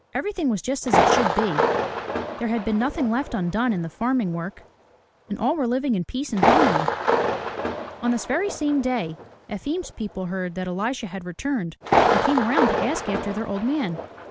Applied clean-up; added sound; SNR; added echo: none; Thunder; 0 dB; none.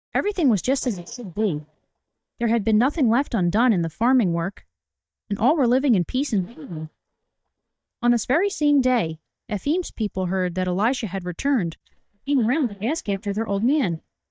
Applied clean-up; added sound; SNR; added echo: neural mask model DeepFilterNet 3.